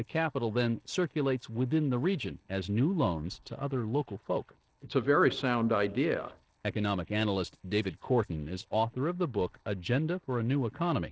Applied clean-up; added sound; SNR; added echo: neural separator model SepFormer DNS4.